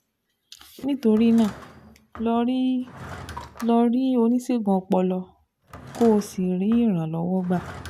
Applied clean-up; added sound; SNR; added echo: none; Drawer open or close / Wood; 20 dB; none.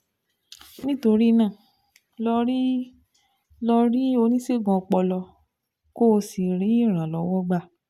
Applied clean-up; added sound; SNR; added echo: none; none; none; none.